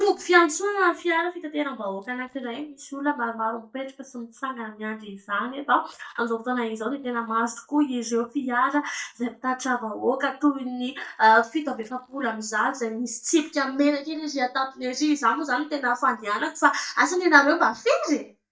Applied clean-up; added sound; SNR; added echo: neural mask model DeepFilterNet 3.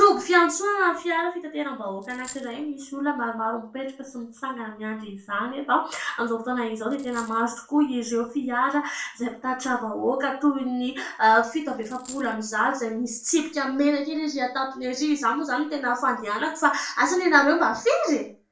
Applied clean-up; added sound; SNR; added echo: neural separator model SepFormer DNS4.